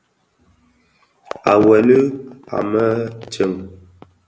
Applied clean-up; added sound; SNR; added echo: none; none; none; none.